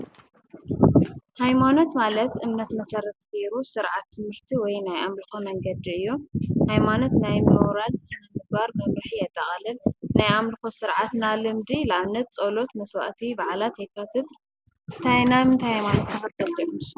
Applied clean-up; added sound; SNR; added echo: none; none; none; none.